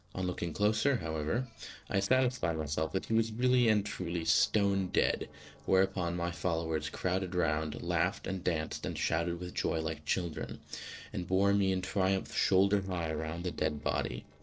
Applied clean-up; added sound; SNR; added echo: neural separator model SepFormer DNS4.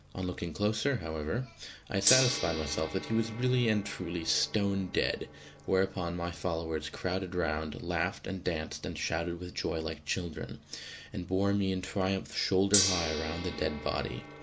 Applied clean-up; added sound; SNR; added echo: none; Gong; 8 dB; none.